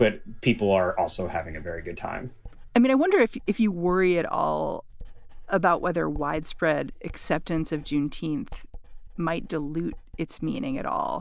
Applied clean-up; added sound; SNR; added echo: none; Writing; 14 dB; none.